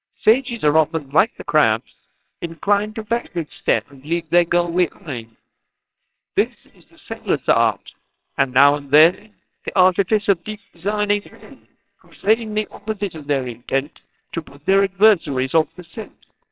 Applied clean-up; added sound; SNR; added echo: neural separator model SepFormer WHAMR!.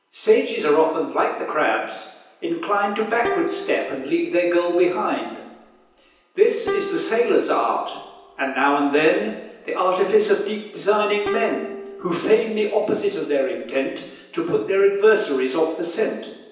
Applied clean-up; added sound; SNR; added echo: none; Plucked string instrument; 12 dB; reverberation time 0.9 s.